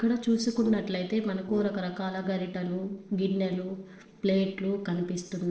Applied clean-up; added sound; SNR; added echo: neural separator model SepFormer DNS4.